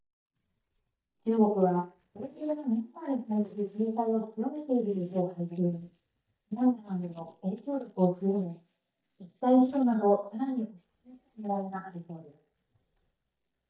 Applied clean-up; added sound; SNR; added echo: neural mask model DeepFilterNet 3.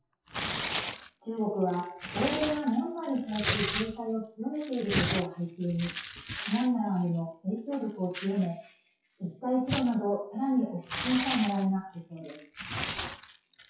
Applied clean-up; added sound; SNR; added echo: classical method WPE with log-MMSE.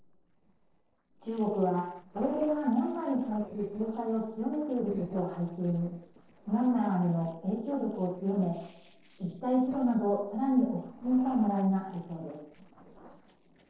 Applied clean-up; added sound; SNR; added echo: neural separator model SepFormer DNS4.